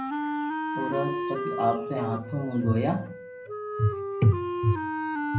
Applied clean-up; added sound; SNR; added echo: none; Wind instrument, woodwind instrument; 3 dB; reverberation time 0.3 s.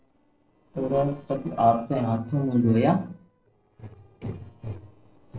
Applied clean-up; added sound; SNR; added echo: neural separator model SepFormer DNS4.